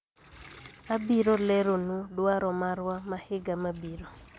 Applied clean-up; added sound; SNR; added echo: none; none; none; none.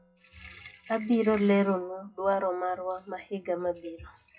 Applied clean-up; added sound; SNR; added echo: classical method WPE with log-MMSE.